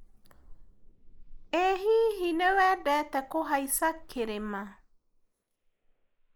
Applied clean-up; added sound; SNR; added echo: neural mask model Resemble Enhance denoiser.